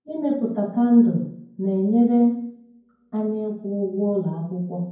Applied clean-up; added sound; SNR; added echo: none; none; none; reverberation time 0.9 s.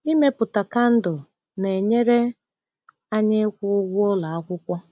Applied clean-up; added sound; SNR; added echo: none; none; none; none.